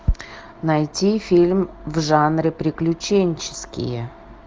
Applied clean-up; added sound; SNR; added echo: none; none; none; none.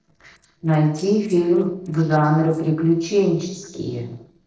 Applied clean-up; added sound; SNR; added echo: neural separator model SepFormer DNS4.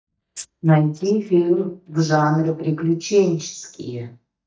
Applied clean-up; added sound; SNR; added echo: neural mask model DeepFilterNet 3.